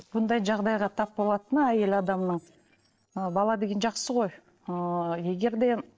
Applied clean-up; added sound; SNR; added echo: neural separator model SepFormer DNS4.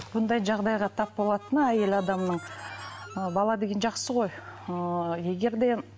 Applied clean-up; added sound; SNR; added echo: none; Harmonica; 19 dB; none.